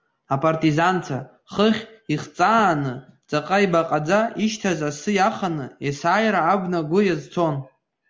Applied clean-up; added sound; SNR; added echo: none; none; none; none.